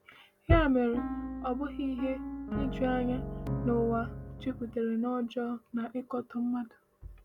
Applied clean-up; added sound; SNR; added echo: none; Piano; 5 dB; none.